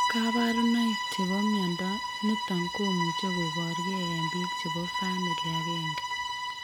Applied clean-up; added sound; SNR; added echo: none; Bowed string instrument; 2 dB; none.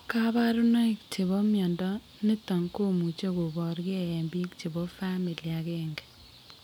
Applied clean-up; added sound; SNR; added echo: none; none; none; none.